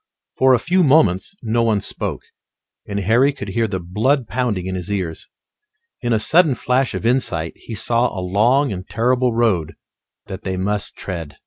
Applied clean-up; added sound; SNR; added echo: none; none; none; none.